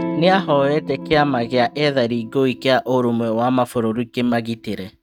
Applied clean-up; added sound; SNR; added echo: neural mask model RNNoise.